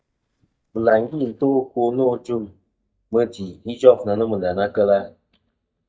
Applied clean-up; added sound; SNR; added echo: neural mask model DeepFilterNet 3.